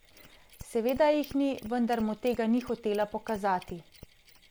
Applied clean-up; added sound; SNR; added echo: neural mask model Resemble Enhance denoiser.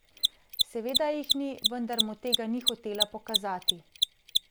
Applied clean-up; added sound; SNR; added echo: none; Mechanisms; -3 dB; none.